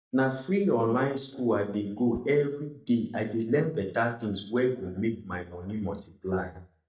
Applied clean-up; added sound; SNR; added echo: neural mask model DeepFilterNet 3.